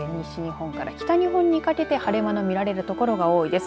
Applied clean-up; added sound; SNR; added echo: none; none; none; none.